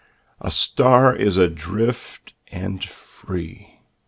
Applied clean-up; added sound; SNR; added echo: none; none; none; none.